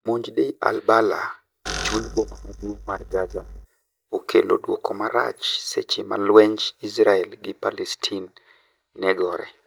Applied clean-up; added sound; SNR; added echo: neural mask model DeepFilterNet 3.